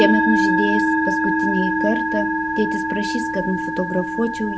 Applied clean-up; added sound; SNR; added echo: none; Musical instrument; -3 dB; reverberation time 0.8 s.